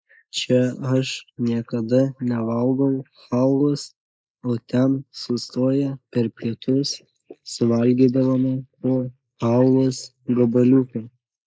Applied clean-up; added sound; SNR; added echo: neural mask model Resemble Enhance denoiser.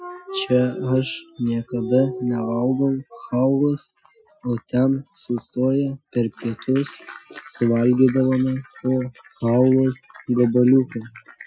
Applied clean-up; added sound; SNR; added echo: classical method Wiener filter.